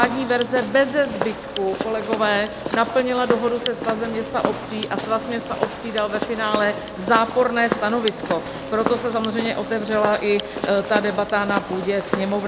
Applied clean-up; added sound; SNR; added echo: none; Walk, footsteps; 6 dB; none.